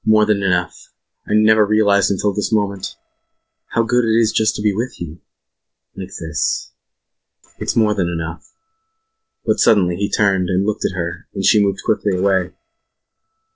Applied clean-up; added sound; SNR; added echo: neural separator model SepFormer DNS4.